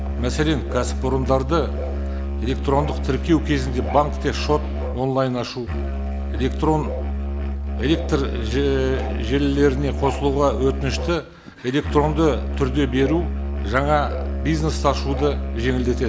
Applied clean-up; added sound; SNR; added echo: none; Musical instrument; 3 dB; none.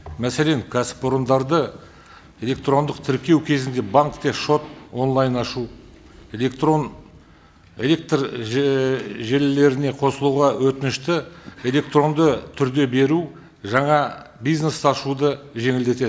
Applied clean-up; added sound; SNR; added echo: none; none; none; none.